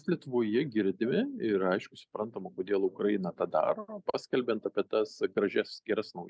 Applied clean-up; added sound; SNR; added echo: none; none; none; none.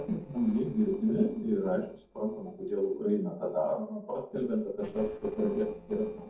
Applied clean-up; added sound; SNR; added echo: neural separator model SepFormer DNS4.